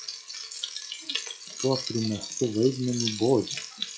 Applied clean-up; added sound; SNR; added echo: classical method log-MMSE.